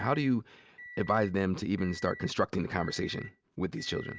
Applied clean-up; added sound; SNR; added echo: none; Microwave oven; 18 dB; none.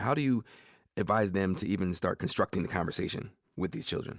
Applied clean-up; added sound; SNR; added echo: none; none; none; none.